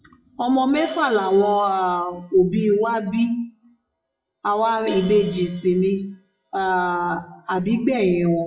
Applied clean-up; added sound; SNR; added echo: classical method WPE with log-MMSE.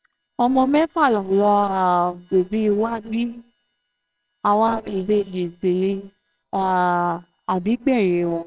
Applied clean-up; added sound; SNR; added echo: neural separator model SepFormer WHAMR!.